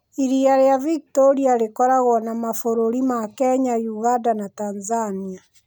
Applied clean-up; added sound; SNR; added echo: none; none; none; none.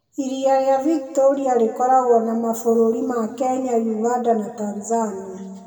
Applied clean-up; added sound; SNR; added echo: none; none; none; reverberation time 1.9 s.